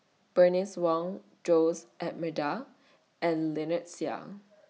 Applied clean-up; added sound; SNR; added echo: none; none; none; none.